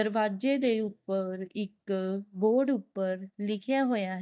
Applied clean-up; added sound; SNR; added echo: neural mask model DeepFilterNet 3.